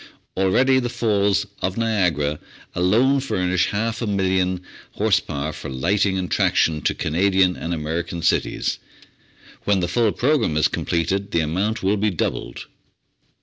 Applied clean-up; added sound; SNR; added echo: none; none; none; none.